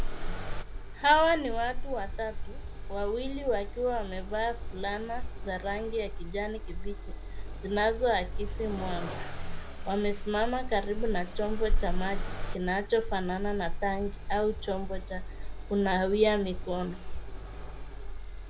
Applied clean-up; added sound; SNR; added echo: none; Accelerating, revving, vroom; 1 dB; none.